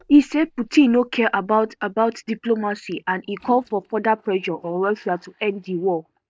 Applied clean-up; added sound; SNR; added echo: neural mask model DeepFilterNet 3.